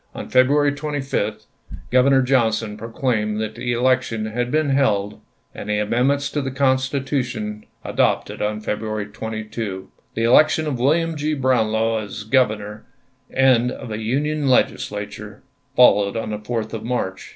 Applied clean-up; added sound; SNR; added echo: none; none; none; none.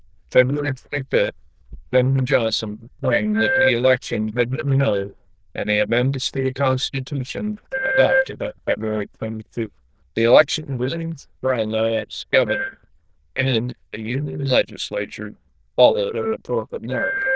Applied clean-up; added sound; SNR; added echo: neural diffusion model UNIVERSE++.